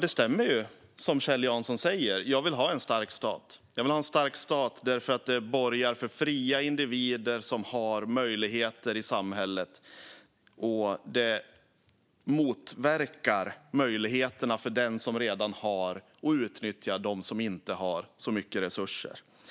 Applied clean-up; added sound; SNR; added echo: none; none; none; none.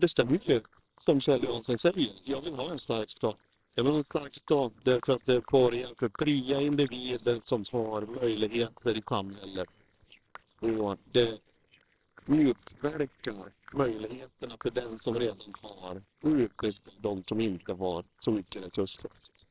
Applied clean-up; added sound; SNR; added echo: neural separator model SepFormer WHAMR!.